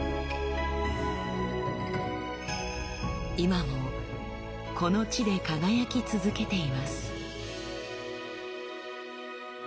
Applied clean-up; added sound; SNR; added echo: none; none; none; none.